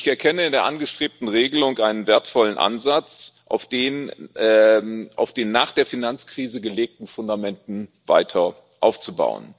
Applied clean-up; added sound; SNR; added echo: none; none; none; none.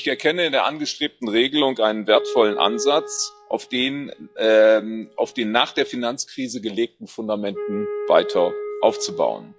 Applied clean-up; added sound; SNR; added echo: classical method log-MMSE.